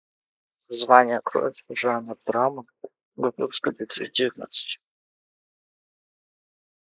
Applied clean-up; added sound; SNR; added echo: neural mask model Resemble Enhance denoiser.